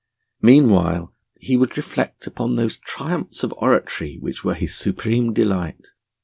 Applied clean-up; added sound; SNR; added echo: none; none; none; none.